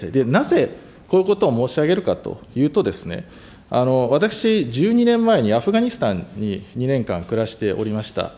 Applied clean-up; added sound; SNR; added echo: none; none; none; none.